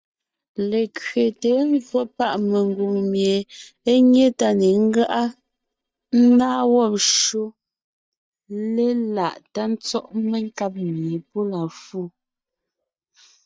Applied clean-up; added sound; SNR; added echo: neural mask model DeepFilterNet 3.